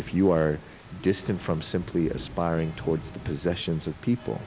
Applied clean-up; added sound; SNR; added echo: none; Rain; 15 dB; none.